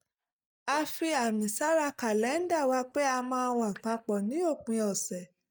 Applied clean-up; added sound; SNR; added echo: neural mask model DeepFilterNet 3.